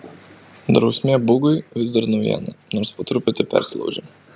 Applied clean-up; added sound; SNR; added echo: none; none; none; none.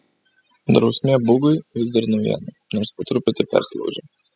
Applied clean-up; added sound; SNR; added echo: classical method spectral subtraction.